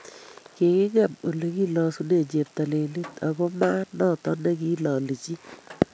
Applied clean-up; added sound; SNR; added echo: none; none; none; none.